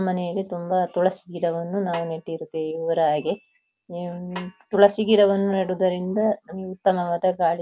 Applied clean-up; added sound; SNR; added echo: none; Snare drum; 20 dB; none.